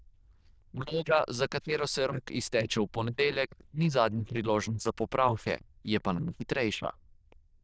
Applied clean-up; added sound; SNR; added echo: neural diffusion model UNIVERSE++.